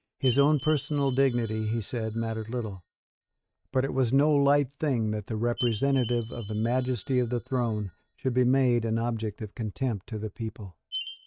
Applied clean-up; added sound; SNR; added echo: neural mask model RNNoise.